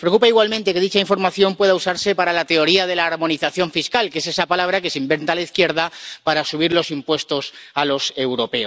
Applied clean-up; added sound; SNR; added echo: none; none; none; none.